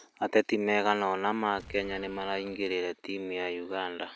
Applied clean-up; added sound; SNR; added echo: none; Explosion; 19 dB; none.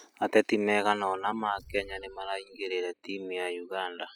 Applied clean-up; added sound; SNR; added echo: classical method spectral subtraction.